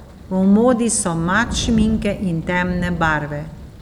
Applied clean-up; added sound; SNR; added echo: none; Thunder; 10 dB; none.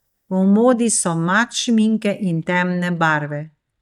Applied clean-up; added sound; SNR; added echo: neural mask model DeepFilterNet 3.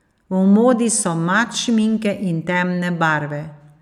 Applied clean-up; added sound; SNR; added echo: none; none; none; none.